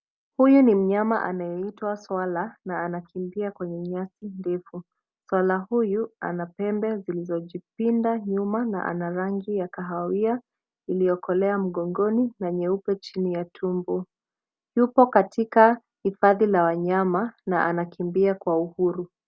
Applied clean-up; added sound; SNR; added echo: none; none; none; none.